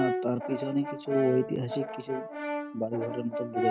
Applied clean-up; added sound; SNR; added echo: none; Brass instrument; 3 dB; none.